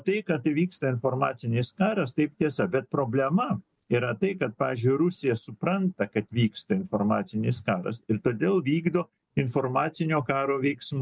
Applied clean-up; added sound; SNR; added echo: none; none; none; none.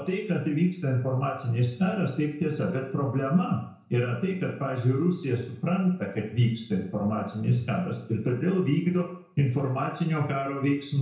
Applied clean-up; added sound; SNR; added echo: none; none; none; reverberation time 0.5 s.